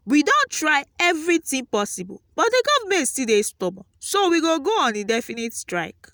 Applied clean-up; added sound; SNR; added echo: none; none; none; none.